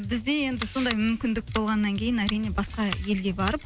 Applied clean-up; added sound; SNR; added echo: none; Scissors; 14 dB; none.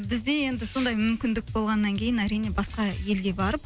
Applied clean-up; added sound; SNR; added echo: none; none; none; none.